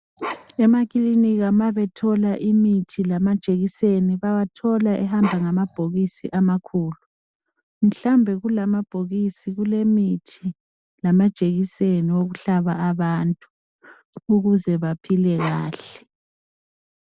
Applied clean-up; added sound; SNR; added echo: none; Bark; 13 dB; none.